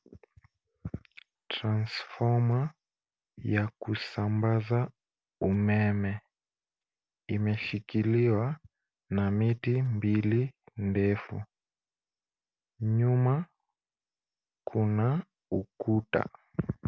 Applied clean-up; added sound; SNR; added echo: none; none; none; none.